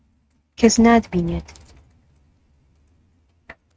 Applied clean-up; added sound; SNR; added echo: neural mask model RNNoise.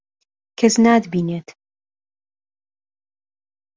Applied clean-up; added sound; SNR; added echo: none; none; none; none.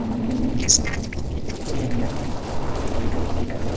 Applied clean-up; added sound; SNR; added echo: neural separator model SepFormer DNS4.